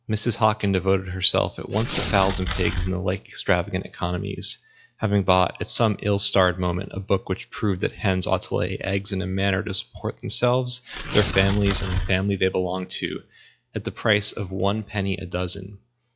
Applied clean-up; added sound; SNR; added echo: classical method log-MMSE.